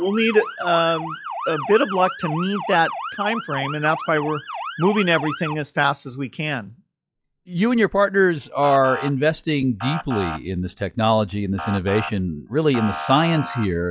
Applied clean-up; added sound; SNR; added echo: classical method log-MMSE.